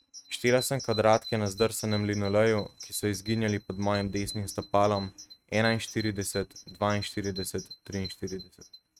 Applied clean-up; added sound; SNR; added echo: neural mask model RNNoise.